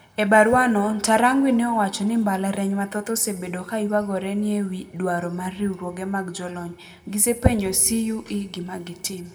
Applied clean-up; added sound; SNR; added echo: none; none; none; reverberation time 0.7 s.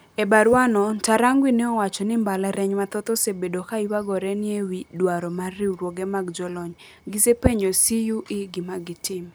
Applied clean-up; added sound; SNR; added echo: none; none; none; none.